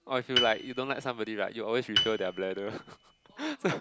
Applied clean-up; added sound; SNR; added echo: none; Piano; 3 dB; none.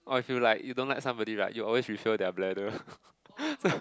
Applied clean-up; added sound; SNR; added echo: none; none; none; none.